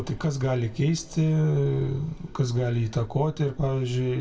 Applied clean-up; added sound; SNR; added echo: none; none; none; reverberation time 0.2 s.